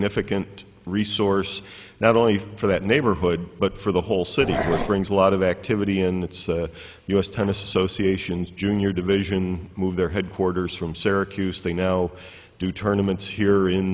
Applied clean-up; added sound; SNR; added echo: none; Growling; 6 dB; none.